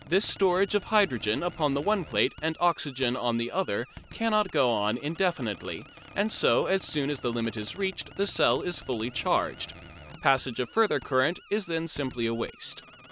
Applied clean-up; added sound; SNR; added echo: none; Alarm + Squeak; 20 dB; none.